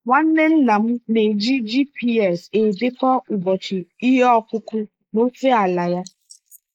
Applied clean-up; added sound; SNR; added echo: neural mask model Resemble Enhance denoiser.